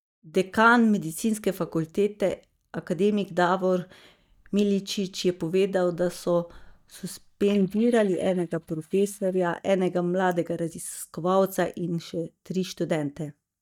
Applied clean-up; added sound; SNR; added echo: neural mask model DeepFilterNet 3.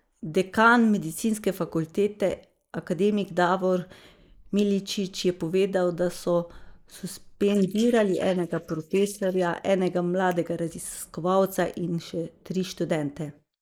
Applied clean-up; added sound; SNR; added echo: neural mask model Resemble Enhance denoiser.